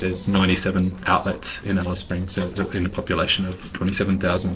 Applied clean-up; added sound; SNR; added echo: neural separator model SepFormer DNS4.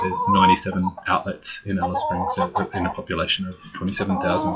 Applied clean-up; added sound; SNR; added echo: classical method WPE with log-MMSE.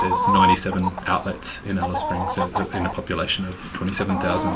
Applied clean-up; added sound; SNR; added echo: none; Chicken, rooster; 1 dB; reverberation time 0.3 s.